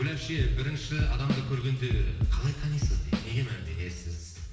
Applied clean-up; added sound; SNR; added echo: none; Drum kit; -1 dB; reverberation time 1.0 s.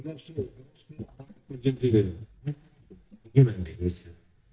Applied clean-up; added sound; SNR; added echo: neural mask model DeepFilterNet 3.